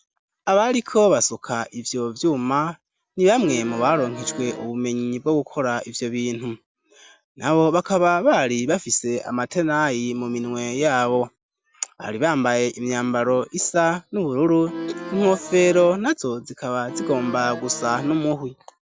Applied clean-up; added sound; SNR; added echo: none; Accordion; 10 dB; none.